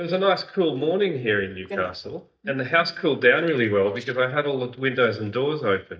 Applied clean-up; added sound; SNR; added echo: neural mask model DeepFilterNet 3.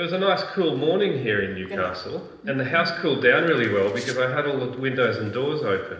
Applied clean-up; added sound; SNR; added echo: none; Bicycle; 19 dB; reverberation time 0.9 s.